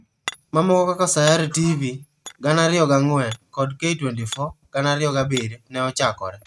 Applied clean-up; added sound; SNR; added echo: neural mask model RNNoise.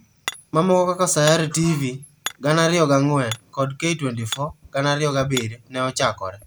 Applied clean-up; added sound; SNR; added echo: none; Hammer; 16 dB; none.